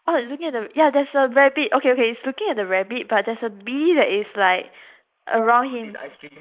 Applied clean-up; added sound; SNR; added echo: neural mask model Resemble Enhance denoiser.